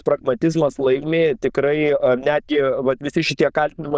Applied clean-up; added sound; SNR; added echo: neural diffusion model UNIVERSE++.